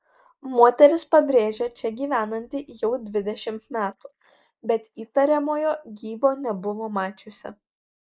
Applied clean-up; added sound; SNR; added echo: neural mask model Resemble Enhance denoiser.